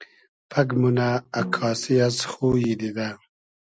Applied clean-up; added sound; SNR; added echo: none; Snare drum; 15 dB; none.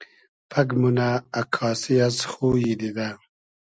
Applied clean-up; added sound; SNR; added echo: none; none; none; none.